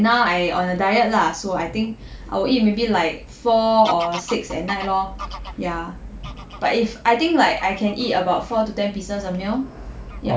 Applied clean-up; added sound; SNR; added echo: none; Bird vocalization, bird call, bird song / Fowl; 19 dB; none.